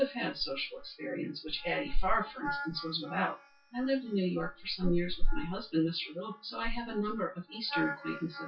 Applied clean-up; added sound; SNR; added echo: classical method WPE with log-MMSE.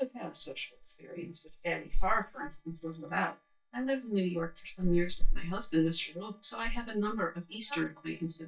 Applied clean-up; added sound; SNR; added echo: neural mask model DeepFilterNet 3.